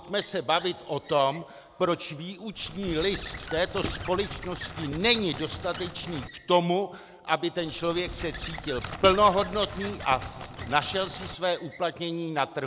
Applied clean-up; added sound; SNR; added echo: none; Squeak / Writing + Crackle; 12 dB; none.